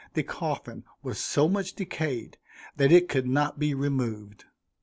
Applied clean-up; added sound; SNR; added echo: none; none; none; none.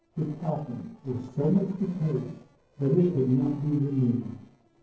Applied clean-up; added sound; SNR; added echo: neural separator model SepFormer DNS4.